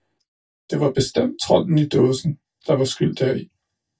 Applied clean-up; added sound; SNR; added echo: neural mask model DeepFilterNet 3.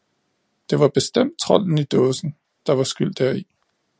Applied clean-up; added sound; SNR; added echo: none; none; none; none.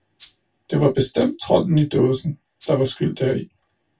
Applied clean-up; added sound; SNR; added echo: none; Rattle (instrument); 18 dB; reverberation time 0.1 s.